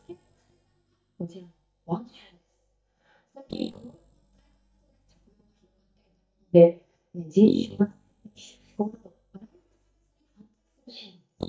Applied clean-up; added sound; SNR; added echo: neural mask model DeepFilterNet 3.